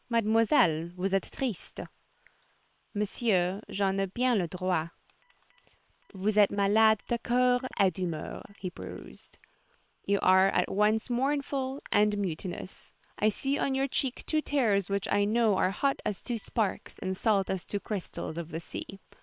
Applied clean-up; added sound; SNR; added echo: neural separator model SepFormer WHAM!.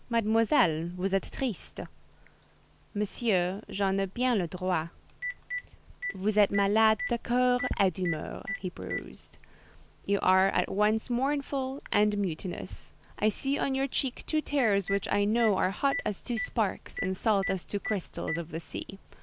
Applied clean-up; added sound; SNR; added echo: none; Telephone; 14 dB; none.